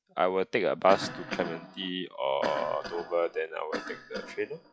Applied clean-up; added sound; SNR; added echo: classical method log-MMSE.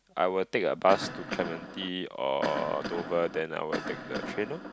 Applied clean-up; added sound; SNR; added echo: none; Cough; 8 dB; none.